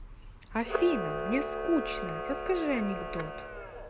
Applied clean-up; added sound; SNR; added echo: none; Camera; 4 dB; none.